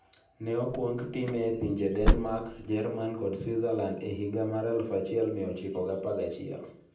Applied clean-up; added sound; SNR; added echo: none; Slam / Car; -1 dB; reverberation time 0.6 s.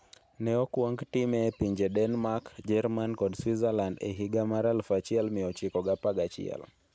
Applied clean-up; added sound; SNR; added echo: none; none; none; none.